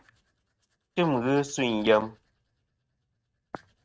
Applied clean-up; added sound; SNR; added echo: neural mask model RNNoise.